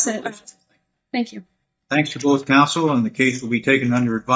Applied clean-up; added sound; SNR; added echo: neural mask model DeepFilterNet 3.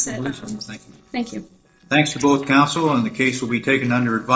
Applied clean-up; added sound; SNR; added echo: neural separator model SepFormer DNS4.